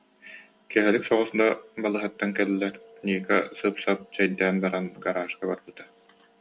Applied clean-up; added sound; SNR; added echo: none; none; none; none.